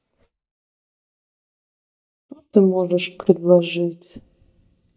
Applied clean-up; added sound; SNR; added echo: neural mask model DeepFilterNet 3.